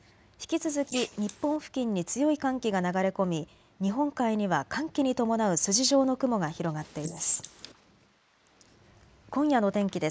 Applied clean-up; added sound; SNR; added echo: neural mask model Resemble Enhance denoiser.